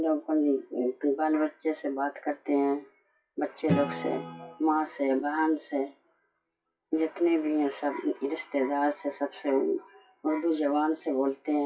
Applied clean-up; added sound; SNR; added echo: classical method WPE with log-MMSE.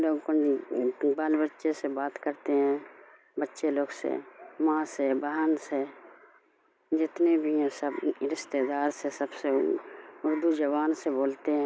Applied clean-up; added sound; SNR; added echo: none; none; none; none.